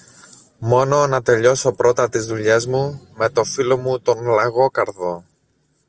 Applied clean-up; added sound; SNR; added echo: none; none; none; none.